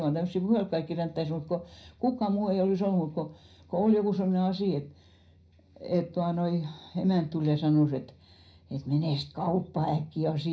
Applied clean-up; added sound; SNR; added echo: none; none; none; reverberation time 0.4 s.